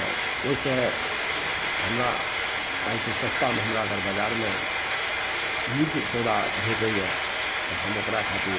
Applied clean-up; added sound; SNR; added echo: none; Frying (food); -2 dB; none.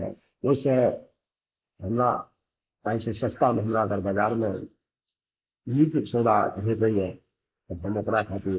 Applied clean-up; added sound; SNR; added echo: neural mask model Resemble Enhance denoiser.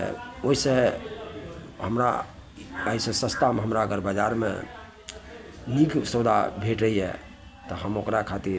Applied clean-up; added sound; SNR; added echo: none; none; none; none.